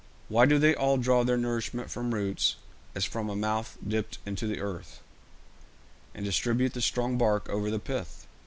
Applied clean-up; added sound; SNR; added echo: none; none; none; none.